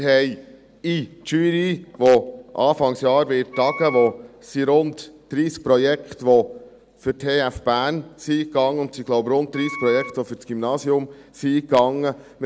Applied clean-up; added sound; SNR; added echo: none; Wind instrument, woodwind instrument; 13 dB; none.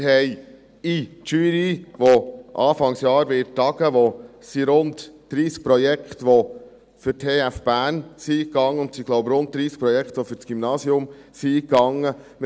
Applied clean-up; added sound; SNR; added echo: none; none; none; none.